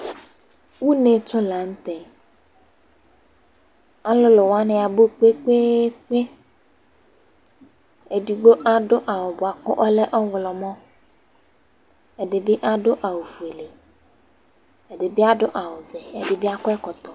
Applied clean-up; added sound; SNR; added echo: none; none; none; none.